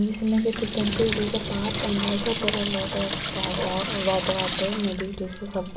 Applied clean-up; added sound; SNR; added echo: none; Sink (filling or washing) / Water tap, faucet; 1 dB; reverberation time 0.6 s.